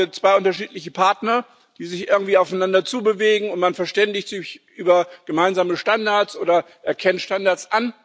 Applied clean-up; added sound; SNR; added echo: none; none; none; none.